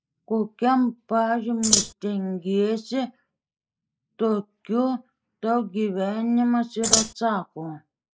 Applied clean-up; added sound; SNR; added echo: neural mask model Resemble Enhance denoiser.